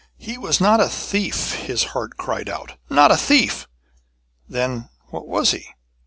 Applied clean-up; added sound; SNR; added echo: none; none; none; none.